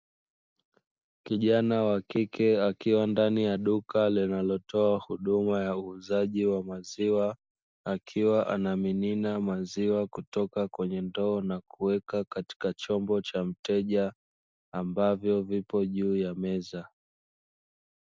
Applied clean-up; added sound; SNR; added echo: none; none; none; none.